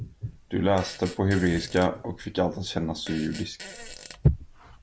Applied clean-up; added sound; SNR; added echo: none; Fart; 18 dB; none.